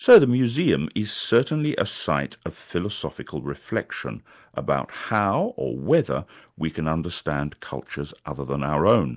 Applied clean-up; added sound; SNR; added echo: none; none; none; none.